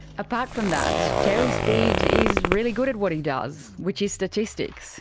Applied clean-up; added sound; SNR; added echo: none; Zipper (clothing); -2 dB; none.